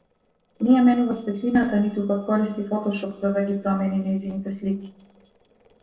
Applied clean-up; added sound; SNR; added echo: neural separator model SepFormer DNS4.